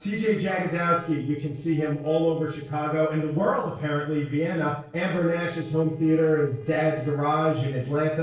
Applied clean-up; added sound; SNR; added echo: neural separator model SepFormer DNS4.